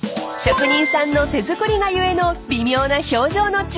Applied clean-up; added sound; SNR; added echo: none; none; none; none.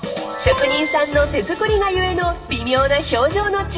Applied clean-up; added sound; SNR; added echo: none; none; none; reverberation time 2.6 s.